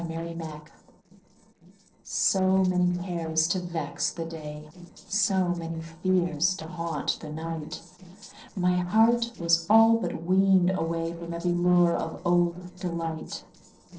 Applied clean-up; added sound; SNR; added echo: neural separator model SepFormer DNS4.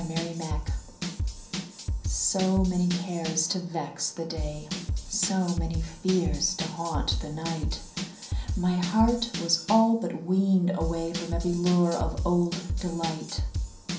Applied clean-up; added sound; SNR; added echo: none; Drum / Drum kit; 5 dB; reverberation time 0.6 s.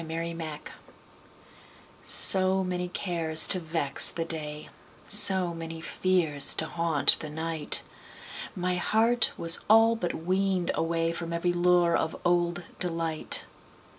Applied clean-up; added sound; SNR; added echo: none; none; none; none.